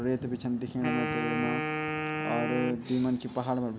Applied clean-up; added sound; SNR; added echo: none; Wind instrument, woodwind instrument; 3 dB; none.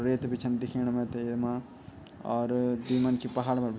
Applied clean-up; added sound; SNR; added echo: none; none; none; none.